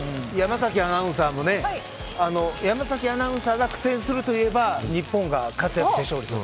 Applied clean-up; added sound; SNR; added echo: none; Tools; 18 dB; none.